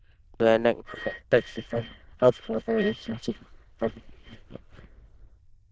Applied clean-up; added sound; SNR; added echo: neural diffusion model UNIVERSE++.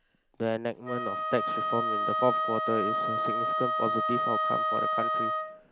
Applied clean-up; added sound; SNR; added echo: none; Wind instrument, woodwind instrument; -4 dB; none.